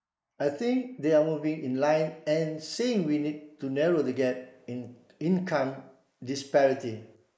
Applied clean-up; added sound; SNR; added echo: neural mask model Resemble Enhance denoiser.